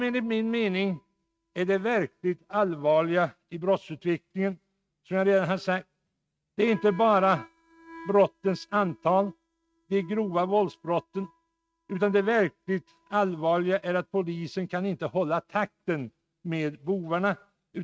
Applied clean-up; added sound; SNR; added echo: neural mask model RNNoise.